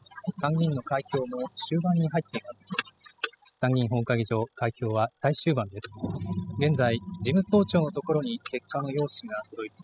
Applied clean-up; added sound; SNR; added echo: classical method spectral subtraction.